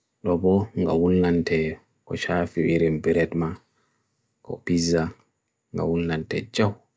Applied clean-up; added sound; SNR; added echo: none; none; none; none.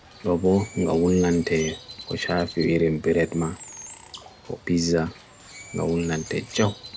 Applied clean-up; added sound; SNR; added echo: none; Bird; 17 dB; none.